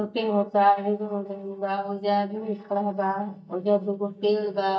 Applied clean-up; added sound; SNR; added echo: neural mask model DeepFilterNet 3.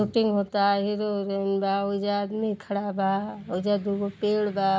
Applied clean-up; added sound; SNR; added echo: none; none; none; none.